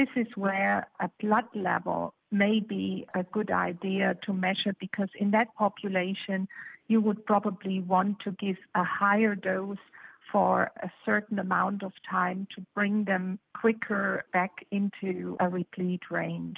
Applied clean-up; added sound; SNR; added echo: none; none; none; none.